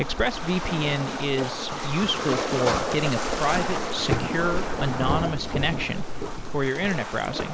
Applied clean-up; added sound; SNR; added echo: none; Waves, surf; 0 dB; none.